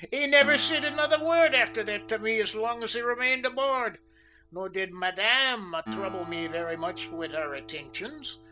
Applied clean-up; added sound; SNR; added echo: none; Acoustic guitar; 16 dB; none.